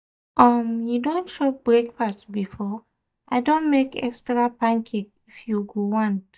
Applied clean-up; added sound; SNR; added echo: neural mask model DeepFilterNet 3.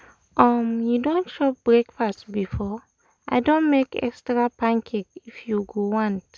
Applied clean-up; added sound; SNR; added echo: none; none; none; none.